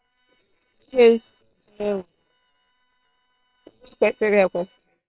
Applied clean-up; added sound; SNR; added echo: neural separator model SepFormer WHAM!.